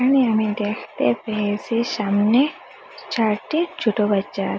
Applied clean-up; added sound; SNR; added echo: none; none; none; none.